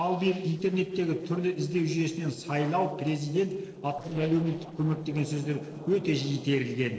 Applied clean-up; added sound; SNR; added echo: neural separator model SepFormer DNS4.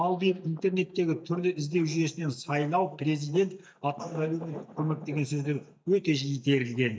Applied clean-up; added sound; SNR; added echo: neural mask model DeepFilterNet 3.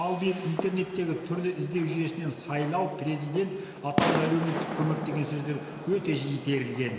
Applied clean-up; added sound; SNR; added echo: none; Fireworks; 6 dB; reverberation time 2.9 s.